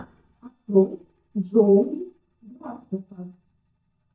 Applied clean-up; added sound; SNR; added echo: neural mask model DeepFilterNet 3.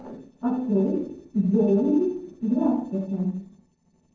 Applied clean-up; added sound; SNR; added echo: neural separator model SepFormer DNS4.